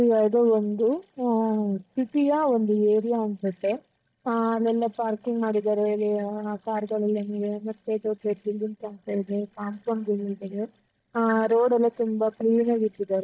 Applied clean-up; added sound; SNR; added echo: neural mask model DeepFilterNet 3.